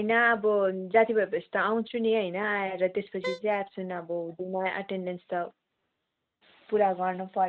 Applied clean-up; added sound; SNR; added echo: neural mask model RNNoise.